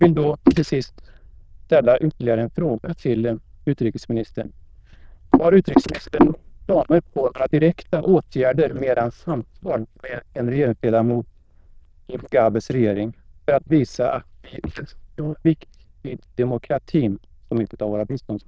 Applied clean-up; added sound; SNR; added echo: neural diffusion model UNIVERSE++.